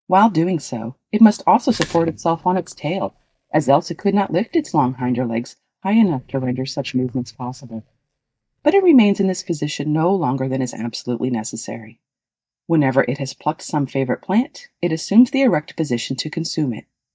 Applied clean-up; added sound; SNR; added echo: neural mask model DeepFilterNet 3.